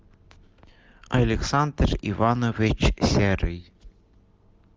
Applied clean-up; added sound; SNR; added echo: none; none; none; none.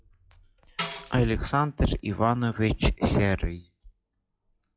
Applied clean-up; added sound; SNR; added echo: classical method log-MMSE.